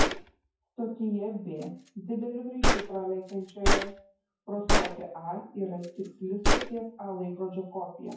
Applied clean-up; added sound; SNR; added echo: classical method WPE with log-MMSE.